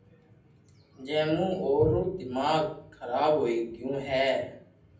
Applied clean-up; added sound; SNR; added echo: none; none; none; reverberation time 0.6 s.